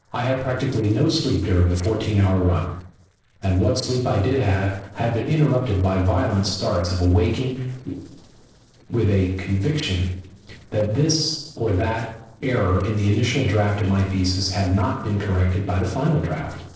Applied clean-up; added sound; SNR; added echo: neural separator model SepFormer DNS4.